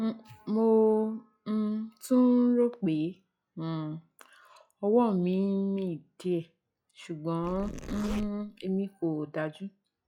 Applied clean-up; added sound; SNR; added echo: classical method log-MMSE.